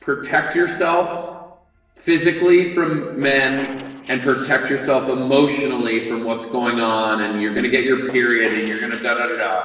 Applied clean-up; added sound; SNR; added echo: neural separator model SepFormer DNS4.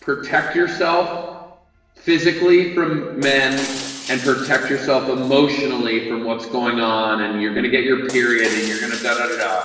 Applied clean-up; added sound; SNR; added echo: none; Shatter; 17 dB; reverberation time 1.2 s.